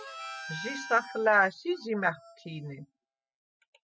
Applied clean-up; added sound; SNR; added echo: classical method spectral subtraction.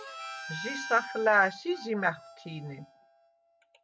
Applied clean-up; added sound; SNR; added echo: none; Harmonica; 12 dB; none.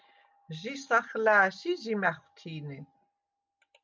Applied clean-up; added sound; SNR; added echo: none; none; none; none.